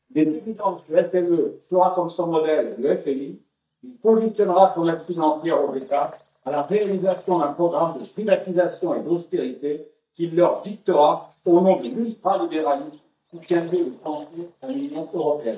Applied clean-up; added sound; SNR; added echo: neural mask model DeepFilterNet 3.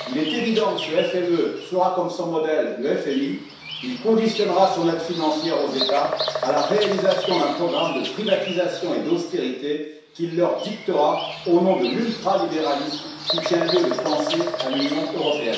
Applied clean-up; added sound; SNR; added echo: none; Bird vocalization, bird call, bird song; 8 dB; reverberation time 0.7 s.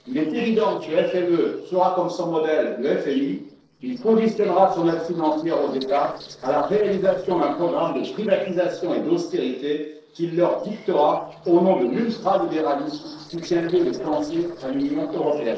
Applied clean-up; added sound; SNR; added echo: neural separator model SepFormer DNS4.